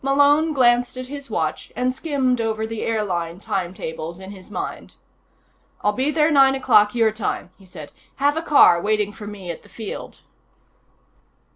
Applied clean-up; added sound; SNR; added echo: none; none; none; none.